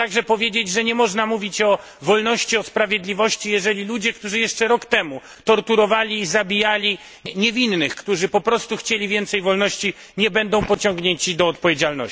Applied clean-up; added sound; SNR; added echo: none; none; none; none.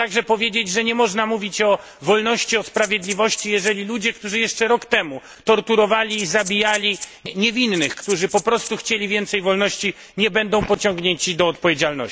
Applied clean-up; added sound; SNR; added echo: none; Rattle (instrument); 14 dB; none.